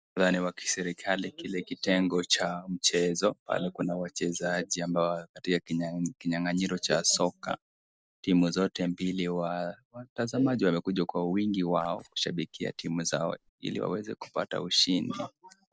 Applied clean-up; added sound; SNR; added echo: neural separator model SepFormer DNS4.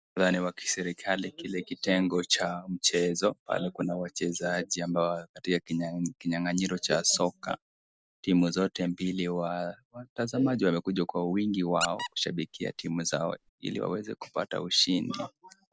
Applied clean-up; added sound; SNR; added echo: none; Squeak; 10 dB; none.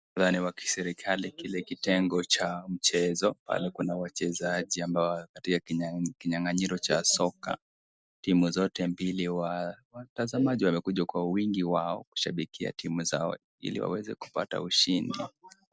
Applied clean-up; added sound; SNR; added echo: none; none; none; none.